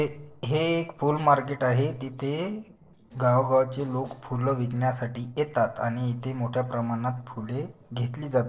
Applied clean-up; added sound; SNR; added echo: neural separator model SepFormer DNS4.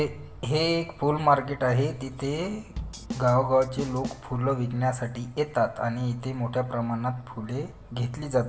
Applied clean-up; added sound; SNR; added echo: none; Drum / Drum kit; 12 dB; reverberation time 0.7 s.